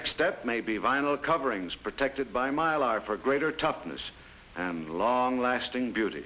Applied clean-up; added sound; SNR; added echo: none; none; none; none.